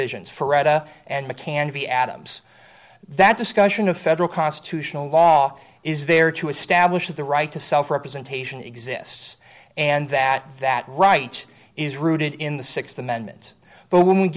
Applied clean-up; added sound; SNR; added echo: none; none; none; none.